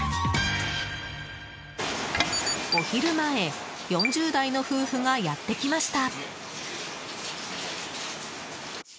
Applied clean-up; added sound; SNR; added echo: none; none; none; none.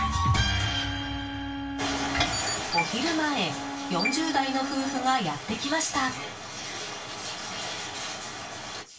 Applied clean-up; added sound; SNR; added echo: none; Bowed string instrument; 7 dB; reverberation time 0.2 s.